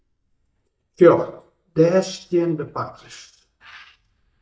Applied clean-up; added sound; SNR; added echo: neural mask model DeepFilterNet 3.